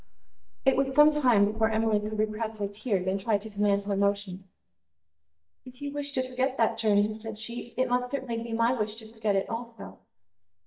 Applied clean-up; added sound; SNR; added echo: neural mask model DeepFilterNet 3.